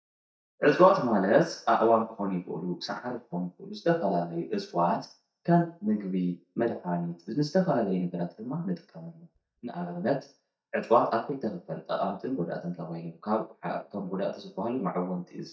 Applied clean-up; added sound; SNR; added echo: neural mask model DeepFilterNet 3.